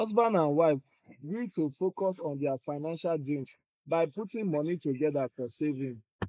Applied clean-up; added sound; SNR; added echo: neural mask model Resemble Enhance denoiser.